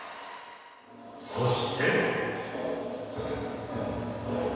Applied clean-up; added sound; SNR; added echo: none; none; none; reverberation time 1.9 s.